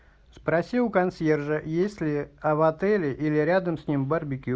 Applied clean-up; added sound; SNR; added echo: none; none; none; none.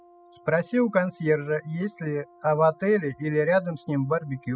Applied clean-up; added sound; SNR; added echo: classical method spectral subtraction.